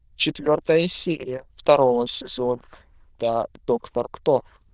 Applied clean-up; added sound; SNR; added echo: neural diffusion model UNIVERSE++.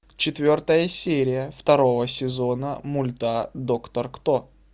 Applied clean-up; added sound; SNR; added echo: none; none; none; none.